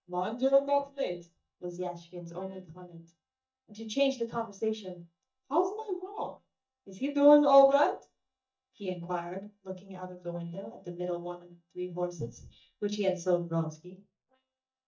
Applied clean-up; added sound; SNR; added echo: neural mask model DeepFilterNet 3.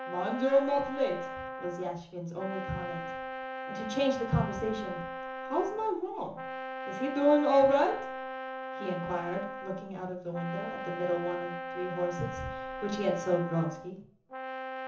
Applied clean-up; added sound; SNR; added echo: none; Brass instrument; 7 dB; reverberation time 0.7 s.